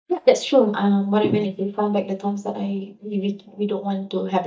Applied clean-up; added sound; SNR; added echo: neural mask model DeepFilterNet 3.